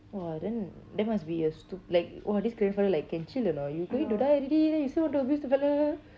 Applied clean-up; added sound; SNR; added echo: none; none; none; none.